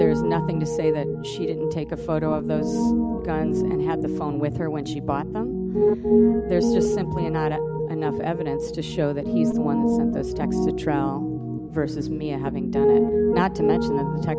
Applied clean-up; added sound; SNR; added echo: none; Piano; -5 dB; none.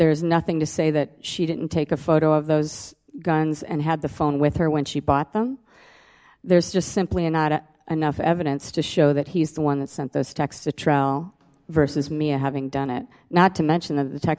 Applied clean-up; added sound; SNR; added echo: none; none; none; none.